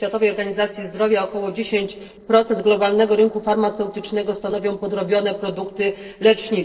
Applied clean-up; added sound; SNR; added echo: neural separator model SepFormer DNS4.